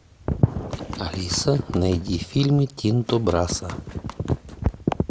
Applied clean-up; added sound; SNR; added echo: none; Run; 16 dB; none.